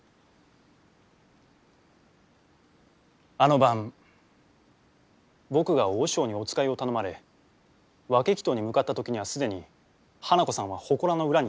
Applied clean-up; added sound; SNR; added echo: none; none; none; none.